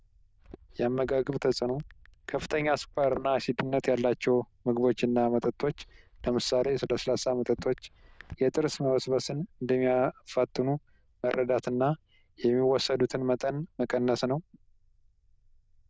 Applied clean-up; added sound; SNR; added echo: neural diffusion model UNIVERSE++.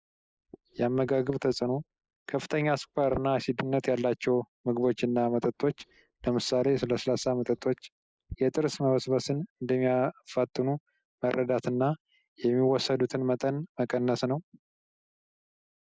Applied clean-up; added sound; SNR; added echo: neural mask model Resemble Enhance denoiser.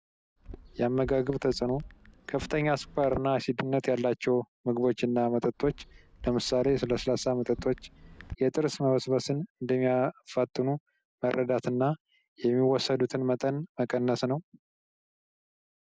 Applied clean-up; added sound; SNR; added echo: none; Chatter / Chirp, tweet / Car passing by / Typing; 18 dB; none.